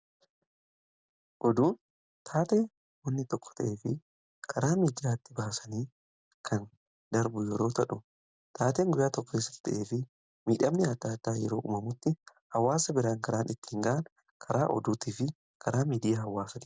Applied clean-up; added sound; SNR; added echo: none; none; none; none.